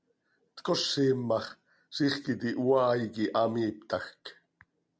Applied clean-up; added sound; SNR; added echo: none; none; none; none.